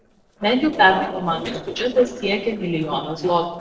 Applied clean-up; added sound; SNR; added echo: neural separator model SepFormer DNS4.